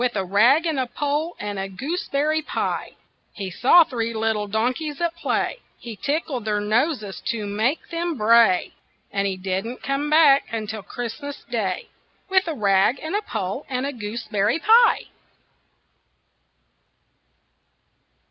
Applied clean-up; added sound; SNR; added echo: none; none; none; none.